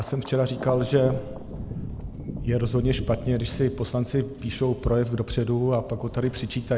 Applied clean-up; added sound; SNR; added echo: none; Thunder; 11 dB; none.